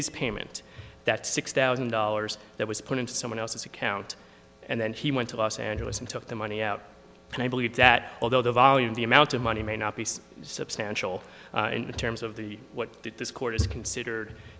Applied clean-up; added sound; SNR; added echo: none; none; none; none.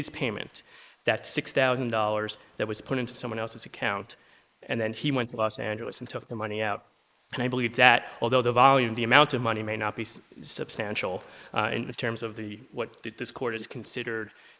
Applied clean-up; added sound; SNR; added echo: neural mask model Resemble Enhance denoiser.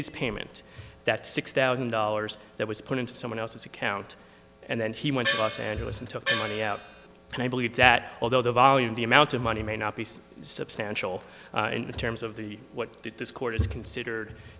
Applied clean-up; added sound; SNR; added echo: none; Gong; 3 dB; none.